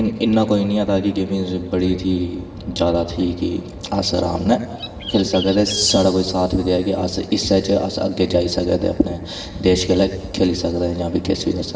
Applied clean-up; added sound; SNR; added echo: none; Bird; 12 dB; reverberation time 2.4 s.